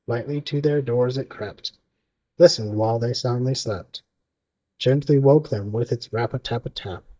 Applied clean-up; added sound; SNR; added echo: neural mask model DeepFilterNet 3.